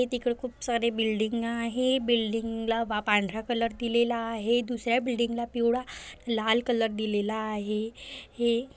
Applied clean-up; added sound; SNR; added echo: none; none; none; none.